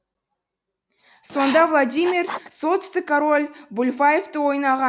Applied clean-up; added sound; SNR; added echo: none; Writing; 11 dB; none.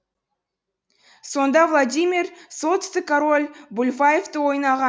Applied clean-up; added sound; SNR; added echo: none; none; none; none.